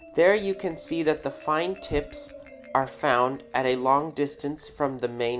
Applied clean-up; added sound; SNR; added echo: none; Marimba, xylophone; 19 dB; none.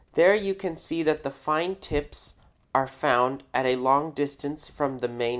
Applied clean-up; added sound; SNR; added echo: none; none; none; none.